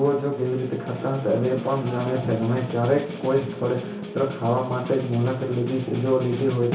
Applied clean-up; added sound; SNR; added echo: none; Snare drum; 12 dB; reverberation time 0.8 s.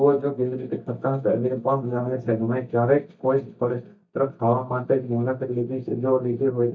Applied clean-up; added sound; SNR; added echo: neural mask model DeepFilterNet 3.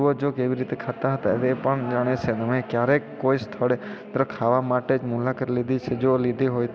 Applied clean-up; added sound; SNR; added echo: none; none; none; none.